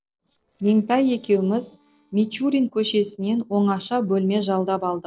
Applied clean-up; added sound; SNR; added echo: neural separator model SepFormer DNS4.